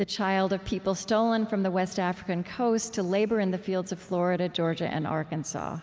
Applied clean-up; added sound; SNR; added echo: none; none; none; none.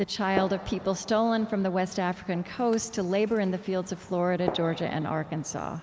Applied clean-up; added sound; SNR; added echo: none; Gunshot, gunfire; 13 dB; none.